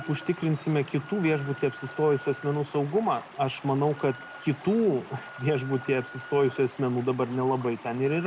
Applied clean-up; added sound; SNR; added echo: none; Stream + Wind instrument, woodwind instrument; 16 dB; none.